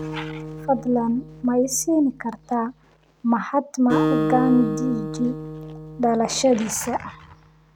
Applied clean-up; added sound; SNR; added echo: none; Acoustic guitar; 6 dB; none.